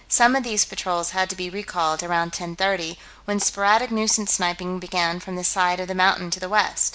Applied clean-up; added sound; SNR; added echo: none; none; none; none.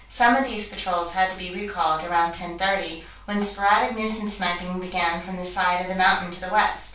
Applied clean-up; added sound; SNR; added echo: none; none; none; reverberation time 0.3 s.